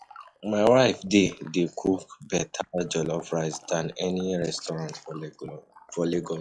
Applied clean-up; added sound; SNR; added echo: classical method log-MMSE.